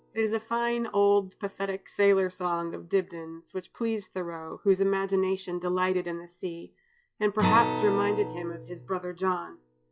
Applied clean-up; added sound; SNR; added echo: classical method log-MMSE.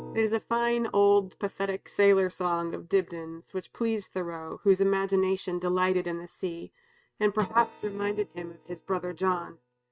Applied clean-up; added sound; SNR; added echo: neural mask model RNNoise.